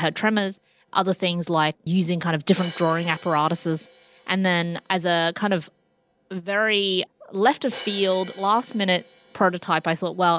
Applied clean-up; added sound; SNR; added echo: none; Crash cymbal; 18 dB; none.